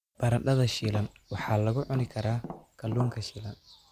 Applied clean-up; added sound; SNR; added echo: none; Tap; 13 dB; none.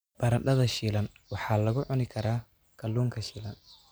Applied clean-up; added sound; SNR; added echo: none; none; none; none.